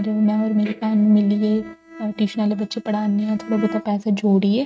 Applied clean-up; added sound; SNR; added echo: neural mask model RNNoise.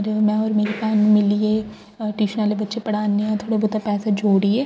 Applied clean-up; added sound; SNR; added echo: none; none; none; none.